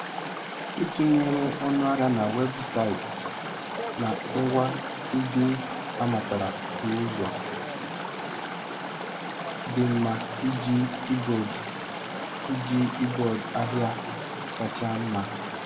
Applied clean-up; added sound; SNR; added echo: none; Chatter / Stream; 5 dB; reverberation time 1.1 s.